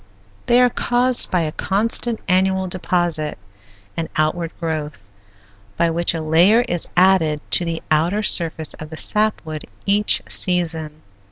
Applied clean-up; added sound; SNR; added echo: none; none; none; none.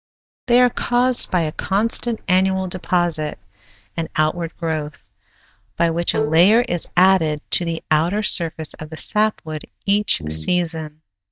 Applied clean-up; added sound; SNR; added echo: neural mask model DeepFilterNet 3.